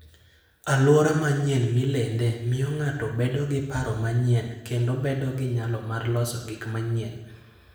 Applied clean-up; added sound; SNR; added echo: none; none; none; reverberation time 0.9 s.